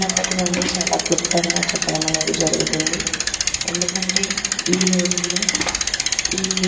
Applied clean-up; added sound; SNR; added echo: none; Bicycle; -2 dB; reverberation time 1.2 s.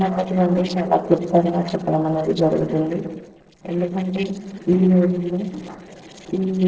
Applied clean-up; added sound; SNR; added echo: neural separator model SepFormer DNS4.